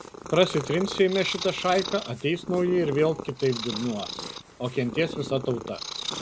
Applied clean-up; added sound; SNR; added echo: none; Purr; 10 dB; none.